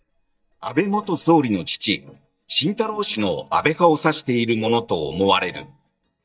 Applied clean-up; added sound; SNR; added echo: neural mask model DeepFilterNet 3.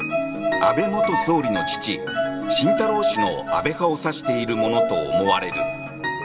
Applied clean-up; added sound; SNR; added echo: none; Bowed string instrument; 0 dB; reverberation time 0.8 s.